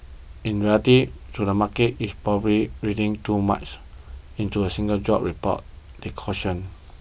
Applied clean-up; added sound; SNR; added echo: none; none; none; none.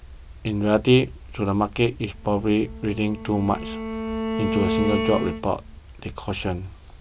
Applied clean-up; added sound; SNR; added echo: none; Bowed string instrument; 4 dB; none.